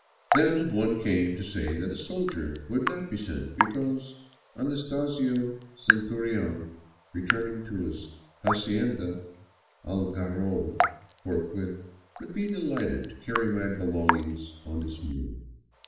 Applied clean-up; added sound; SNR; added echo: none; Raindrop / Drip; 4 dB; reverberation time 0.8 s.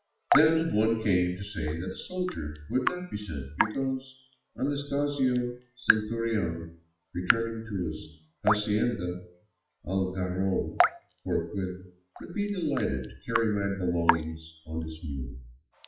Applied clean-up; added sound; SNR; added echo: classical method WPE with log-MMSE.